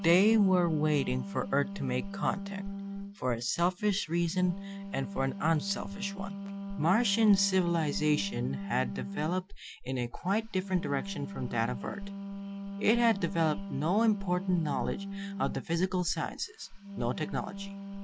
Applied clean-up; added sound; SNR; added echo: none; Wind instrument, woodwind instrument; 9 dB; none.